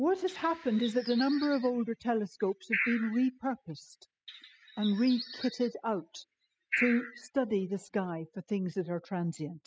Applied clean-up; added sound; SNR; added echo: classical method spectral subtraction.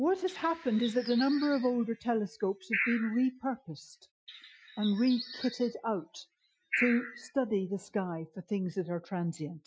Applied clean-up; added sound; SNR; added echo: classical method Wiener filter.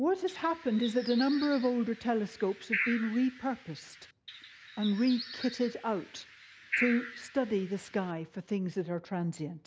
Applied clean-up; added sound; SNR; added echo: none; Bird; 9 dB; none.